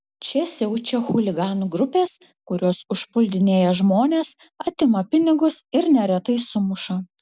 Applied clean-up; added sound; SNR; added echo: none; none; none; none.